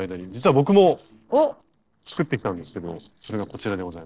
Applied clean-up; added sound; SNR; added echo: neural separator model SepFormer DNS4.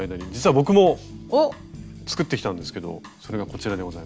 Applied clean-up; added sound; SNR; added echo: none; none; none; none.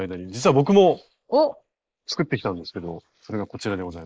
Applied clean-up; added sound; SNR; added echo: neural mask model Resemble Enhance denoiser.